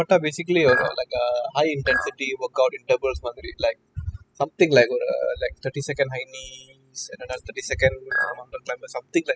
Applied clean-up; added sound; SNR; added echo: classical method spectral subtraction.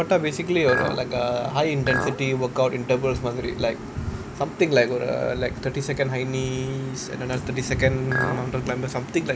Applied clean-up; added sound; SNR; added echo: none; Chink, clink; 6 dB; none.